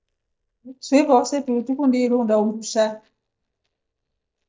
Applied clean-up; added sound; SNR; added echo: neural mask model DeepFilterNet 3.